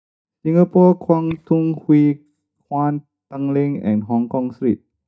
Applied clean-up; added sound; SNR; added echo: neural mask model DeepFilterNet 3.